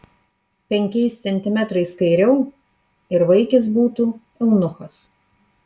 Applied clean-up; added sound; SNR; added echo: none; none; none; none.